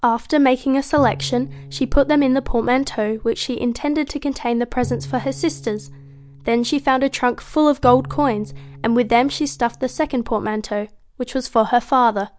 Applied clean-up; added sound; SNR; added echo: none; Bowed string instrument; 16 dB; none.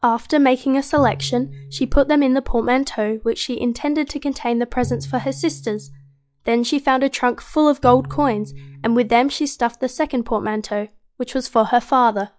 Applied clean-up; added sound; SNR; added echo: classical method log-MMSE.